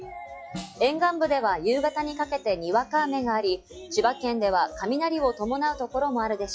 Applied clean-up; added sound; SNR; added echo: classical method log-MMSE.